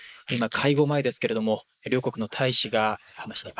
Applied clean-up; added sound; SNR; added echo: neural mask model Resemble Enhance denoiser.